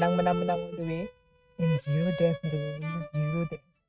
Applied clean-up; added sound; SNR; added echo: neural mask model RNNoise.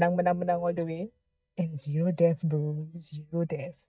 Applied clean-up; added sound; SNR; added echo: neural mask model DeepFilterNet 3.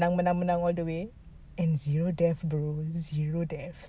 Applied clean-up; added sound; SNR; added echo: none; none; none; none.